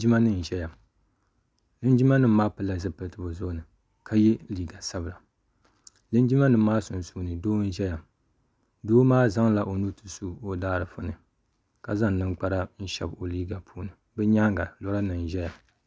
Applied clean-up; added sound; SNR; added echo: none; none; none; none.